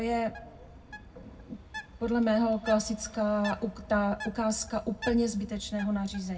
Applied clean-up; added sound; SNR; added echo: none; Bird; 15 dB; reverberation time 0.4 s.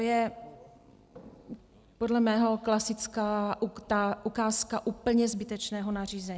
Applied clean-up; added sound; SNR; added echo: none; none; none; none.